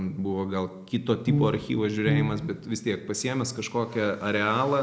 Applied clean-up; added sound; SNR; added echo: none; Brass instrument; 0 dB; none.